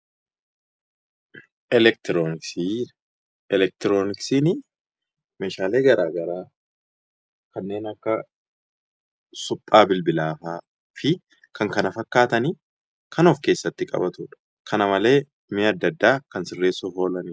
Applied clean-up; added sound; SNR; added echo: none; none; none; none.